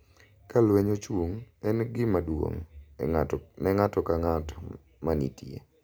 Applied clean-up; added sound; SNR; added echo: none; none; none; none.